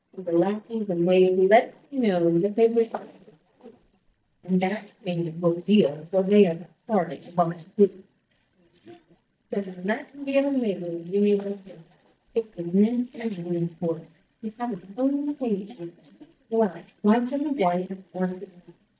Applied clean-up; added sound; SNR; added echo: neural mask model DeepFilterNet 3.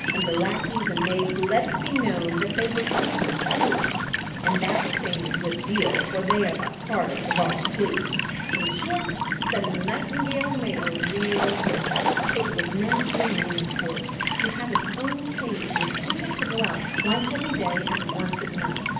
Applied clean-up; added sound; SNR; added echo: none; Walk, footsteps / Stream / Trickle, dribble / Chirp, tweet; -2 dB; reverberation time 0.8 s.